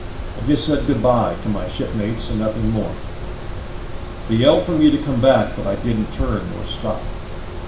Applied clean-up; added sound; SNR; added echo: none; Mechanisms; 7 dB; reverberation time 0.5 s.